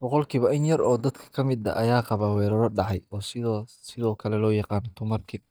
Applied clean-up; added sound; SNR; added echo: neural mask model DeepFilterNet 3.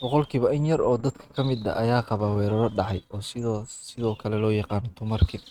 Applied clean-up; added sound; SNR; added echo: neural mask model RNNoise.